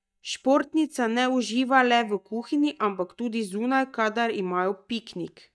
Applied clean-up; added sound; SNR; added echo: neural mask model DeepFilterNet 3.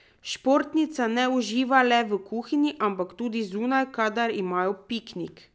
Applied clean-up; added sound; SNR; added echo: none; none; none; none.